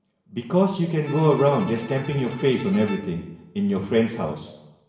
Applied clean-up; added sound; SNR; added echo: none; Bowed string instrument; 17 dB; reverberation time 0.9 s.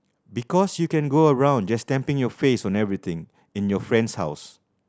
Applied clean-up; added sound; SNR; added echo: none; none; none; none.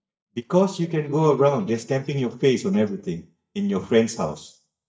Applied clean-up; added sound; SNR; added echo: neural mask model DeepFilterNet 3.